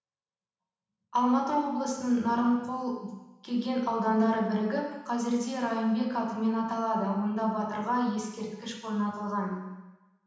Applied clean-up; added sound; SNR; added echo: none; none; none; reverberation time 1.1 s.